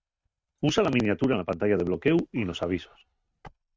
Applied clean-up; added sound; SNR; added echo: neural mask model RNNoise.